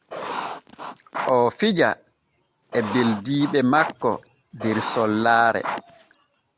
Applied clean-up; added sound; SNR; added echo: none; Writing; 9 dB; none.